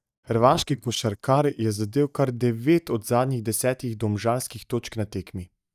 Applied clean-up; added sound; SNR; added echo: neural mask model DeepFilterNet 3.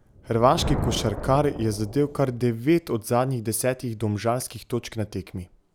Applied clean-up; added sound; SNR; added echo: none; Thunder; 10 dB; none.